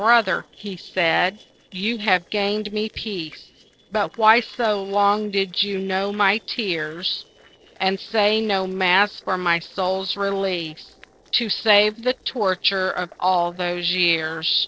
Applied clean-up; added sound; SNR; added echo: neural separator model SepFormer DNS4.